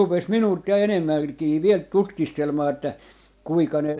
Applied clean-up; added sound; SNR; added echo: none; none; none; none.